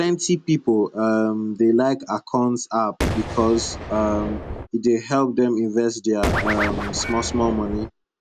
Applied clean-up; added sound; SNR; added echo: none; Scratching (performance technique) + Boom; 5 dB; none.